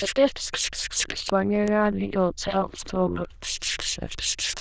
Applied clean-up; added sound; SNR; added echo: neural diffusion model UNIVERSE++.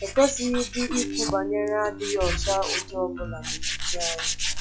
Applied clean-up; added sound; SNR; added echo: classical method log-MMSE.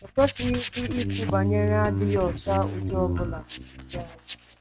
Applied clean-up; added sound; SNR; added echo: neural mask model RNNoise.